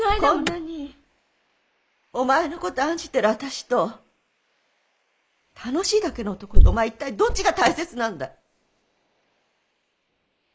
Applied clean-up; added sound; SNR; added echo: neural mask model Resemble Enhance denoiser.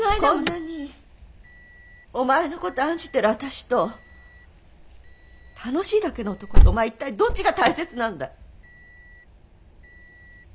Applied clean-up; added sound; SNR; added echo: none; Alarm; 0 dB; none.